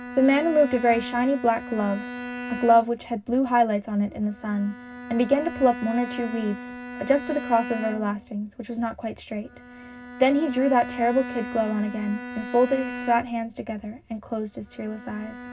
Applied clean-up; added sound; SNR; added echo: none; Bowed string instrument; 12 dB; reverberation time 0.4 s.